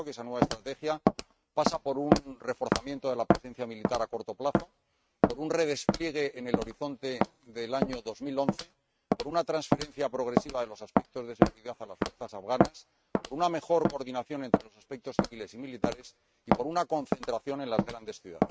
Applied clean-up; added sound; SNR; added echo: neural mask model RNNoise.